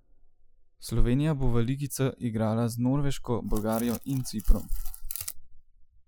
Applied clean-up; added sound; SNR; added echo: classical method Wiener filter.